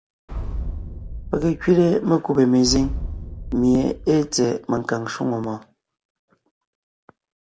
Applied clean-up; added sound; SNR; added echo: none; Boom; 9 dB; none.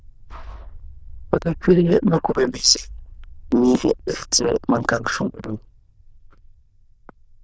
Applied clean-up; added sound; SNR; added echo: neural diffusion model UNIVERSE++.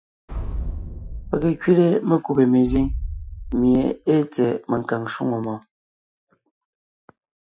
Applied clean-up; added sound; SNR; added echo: classical method Wiener filter.